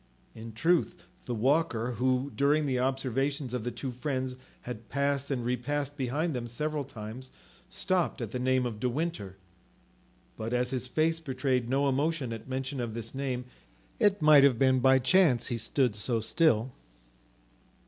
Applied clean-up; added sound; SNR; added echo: none; none; none; none.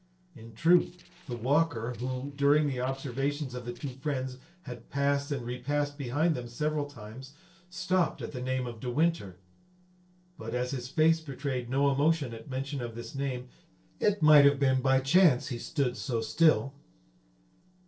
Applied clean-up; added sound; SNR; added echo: neural separator model SepFormer DNS4.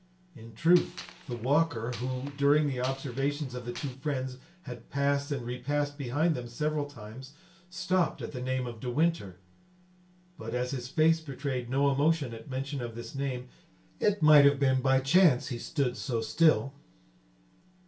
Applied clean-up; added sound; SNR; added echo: none; Gunshot, gunfire; 18 dB; reverberation time 0.2 s.